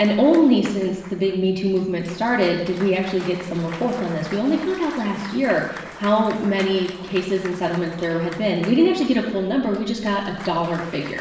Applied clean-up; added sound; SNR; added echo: none; Applause / Cheering; 18 dB; reverberation time 0.9 s.